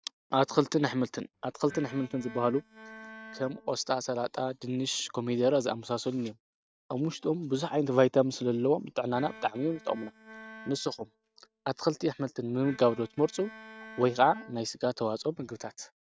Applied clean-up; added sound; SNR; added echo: neural mask model RNNoise.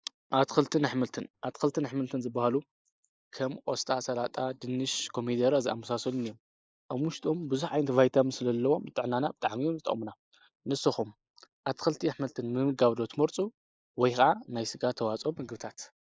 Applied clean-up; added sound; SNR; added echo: neural mask model Resemble Enhance denoiser.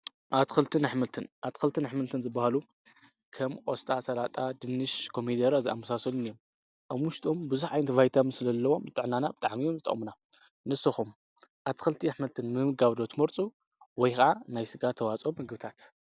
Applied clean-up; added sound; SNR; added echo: none; none; none; none.